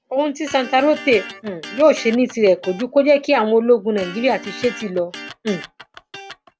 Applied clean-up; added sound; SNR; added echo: none; Electric guitar; 16 dB; none.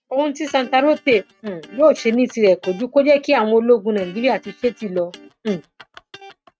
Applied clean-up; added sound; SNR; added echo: neural mask model RNNoise.